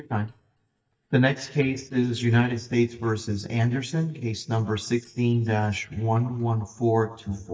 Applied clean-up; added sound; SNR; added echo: neural mask model DeepFilterNet 3.